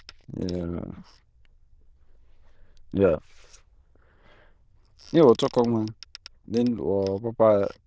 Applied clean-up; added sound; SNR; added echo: neural diffusion model UNIVERSE++.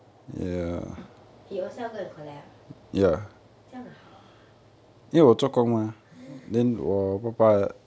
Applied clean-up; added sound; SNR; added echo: none; none; none; none.